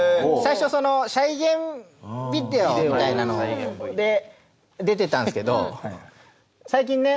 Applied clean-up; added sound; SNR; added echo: none; none; none; none.